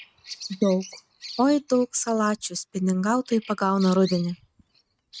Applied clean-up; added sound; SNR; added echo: neural mask model RNNoise.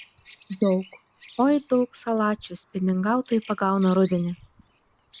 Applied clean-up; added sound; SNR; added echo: none; Bird vocalization, bird call, bird song; 19 dB; none.